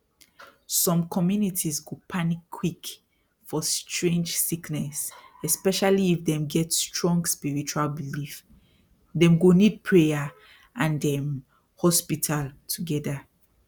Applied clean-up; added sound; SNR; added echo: none; none; none; none.